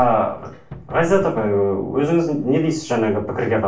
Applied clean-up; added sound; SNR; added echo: none; Knock; 18 dB; reverberation time 0.3 s.